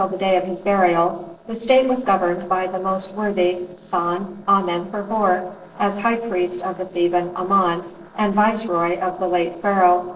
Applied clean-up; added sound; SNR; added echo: neural separator model SepFormer DNS4.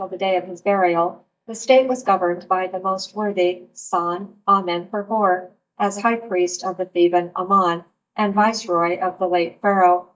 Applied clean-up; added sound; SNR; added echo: neural mask model DeepFilterNet 3.